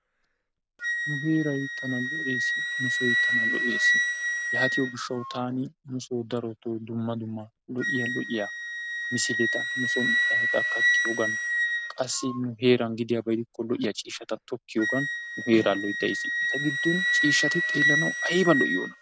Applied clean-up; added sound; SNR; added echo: none; Wind instrument, woodwind instrument; -1 dB; none.